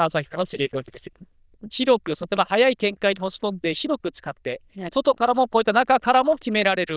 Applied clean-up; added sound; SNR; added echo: neural diffusion model UNIVERSE++.